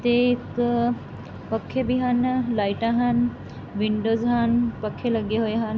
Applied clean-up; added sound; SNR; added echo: none; none; none; none.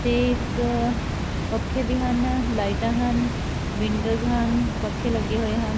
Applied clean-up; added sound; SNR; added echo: none; Water; 1 dB; none.